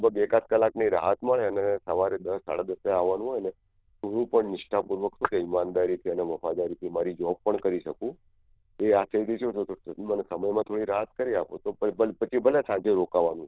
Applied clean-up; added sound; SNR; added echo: neural diffusion model UNIVERSE++.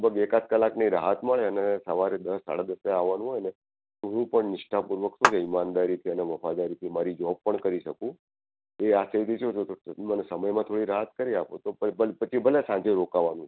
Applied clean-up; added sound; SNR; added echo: none; Clapping; -2 dB; none.